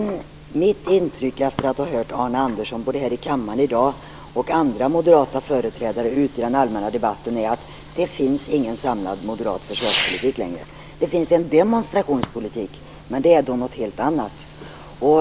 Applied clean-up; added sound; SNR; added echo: none; Fireworks; 14 dB; none.